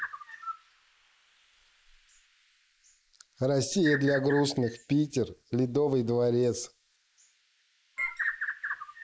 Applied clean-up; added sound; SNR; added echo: neural mask model Resemble Enhance denoiser.